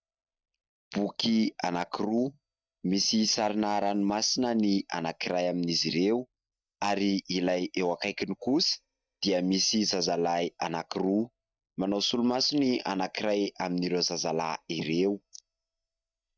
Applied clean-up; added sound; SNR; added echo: neural mask model DeepFilterNet 3.